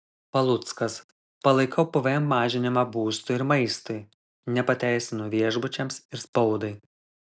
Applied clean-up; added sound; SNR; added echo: none; none; none; none.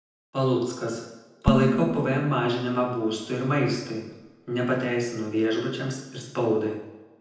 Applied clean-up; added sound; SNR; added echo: none; Dishes, pots, and pans; 5 dB; reverberation time 0.9 s.